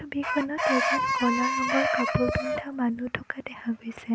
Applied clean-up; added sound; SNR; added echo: none; Chicken, rooster; -2 dB; none.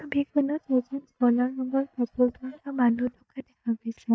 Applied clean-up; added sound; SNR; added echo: neural mask model DeepFilterNet 3.